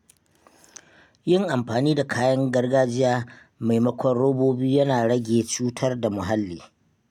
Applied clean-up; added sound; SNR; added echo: none; none; none; none.